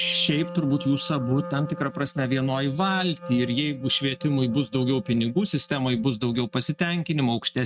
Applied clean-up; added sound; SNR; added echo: neural mask model RNNoise.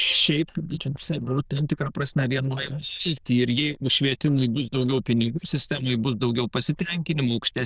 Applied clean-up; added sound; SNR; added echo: neural diffusion model UNIVERSE++.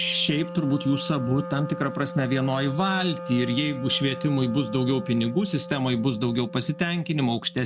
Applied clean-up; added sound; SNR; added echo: none; Wind instrument, woodwind instrument; 12 dB; none.